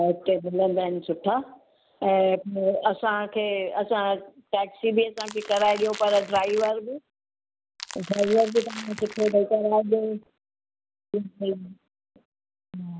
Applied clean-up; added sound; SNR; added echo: none; Crackle; 14 dB; none.